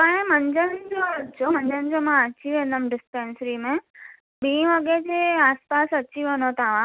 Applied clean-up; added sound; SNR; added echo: none; none; none; none.